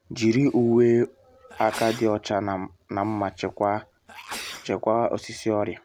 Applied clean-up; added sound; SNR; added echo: none; Sneeze; 18 dB; none.